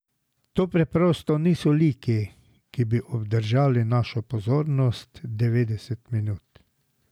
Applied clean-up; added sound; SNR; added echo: none; none; none; none.